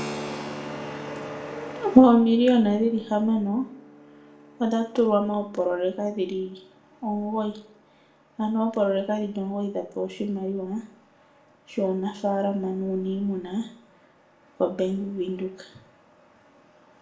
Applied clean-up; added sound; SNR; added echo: none; Keyboard (musical); 19 dB; reverberation time 0.4 s.